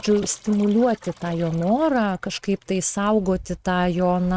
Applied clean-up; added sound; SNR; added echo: neural mask model RNNoise.